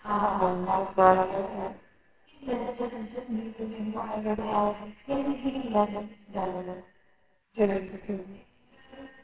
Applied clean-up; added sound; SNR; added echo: neural separator model SepFormer WHAMR!.